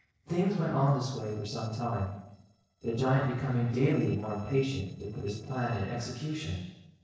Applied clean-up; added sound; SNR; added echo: neural separator model SepFormer DNS4.